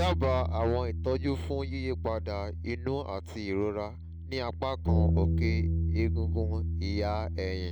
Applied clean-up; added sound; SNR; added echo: none; Bass guitar; -3 dB; none.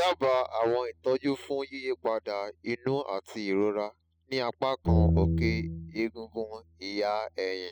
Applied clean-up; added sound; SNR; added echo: classical method spectral subtraction.